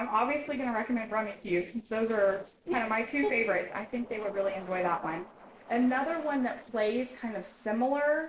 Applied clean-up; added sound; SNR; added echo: neural separator model SepFormer DNS4.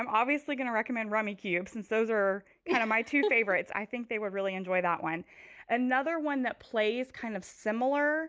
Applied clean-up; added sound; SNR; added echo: none; none; none; none.